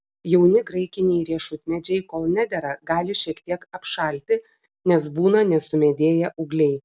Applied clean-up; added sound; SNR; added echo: none; none; none; none.